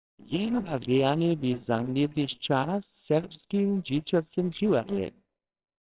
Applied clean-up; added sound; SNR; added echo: neural separator model SepFormer WHAMR!.